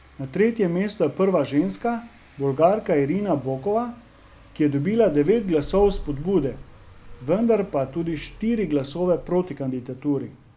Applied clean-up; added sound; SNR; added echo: none; Car passing by; 19 dB; none.